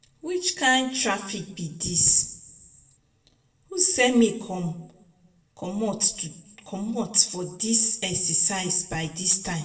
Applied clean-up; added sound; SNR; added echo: none; none; none; reverberation time 0.6 s.